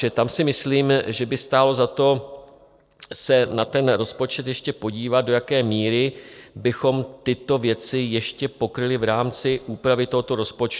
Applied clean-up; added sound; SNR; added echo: neural separator model SepFormer DNS4.